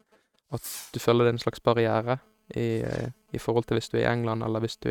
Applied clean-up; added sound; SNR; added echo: neural mask model RNNoise.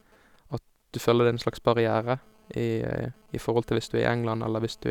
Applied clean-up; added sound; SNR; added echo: none; none; none; none.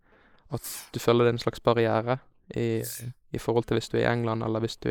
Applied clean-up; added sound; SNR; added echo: neural mask model Resemble Enhance denoiser.